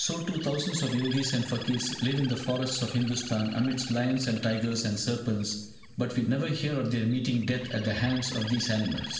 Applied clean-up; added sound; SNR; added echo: none; Bird; 14 dB; reverberation time 0.9 s.